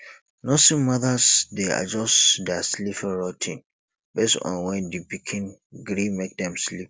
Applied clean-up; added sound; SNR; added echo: none; none; none; none.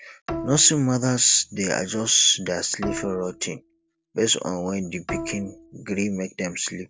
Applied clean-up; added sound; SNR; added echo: none; Bowed string instrument; 13 dB; none.